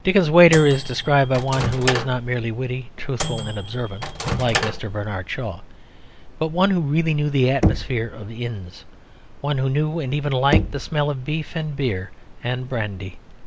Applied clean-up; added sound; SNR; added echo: none; Knock + Microwave oven; 6 dB; none.